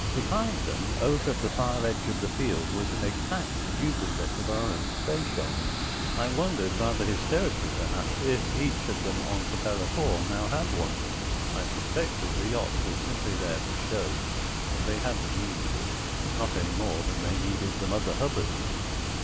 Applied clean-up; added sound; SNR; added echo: none; Water; -3 dB; none.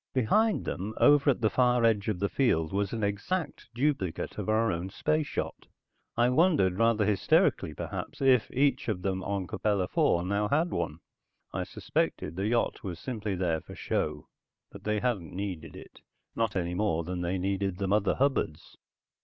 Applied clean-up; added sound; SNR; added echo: none; none; none; none.